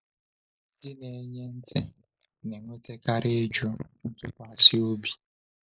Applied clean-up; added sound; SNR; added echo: neural mask model Resemble Enhance denoiser.